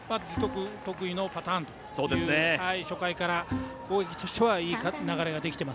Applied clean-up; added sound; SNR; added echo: none; Bowed string instrument; 9 dB; none.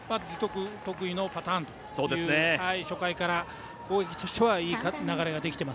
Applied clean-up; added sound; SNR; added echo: none; none; none; none.